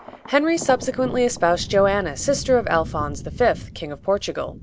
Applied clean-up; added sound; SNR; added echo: none; Thunder; 12 dB; none.